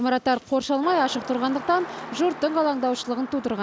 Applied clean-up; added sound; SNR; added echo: none; none; none; none.